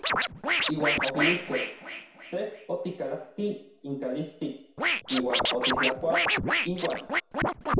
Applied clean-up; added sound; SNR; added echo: none; Scratching (performance technique); -3 dB; reverberation time 0.6 s.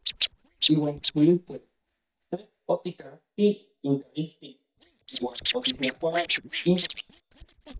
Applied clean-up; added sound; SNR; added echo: neural mask model DeepFilterNet 3.